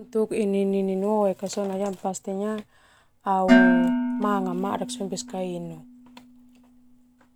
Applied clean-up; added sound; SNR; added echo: none; Dishes, pots, and pans; 0 dB; none.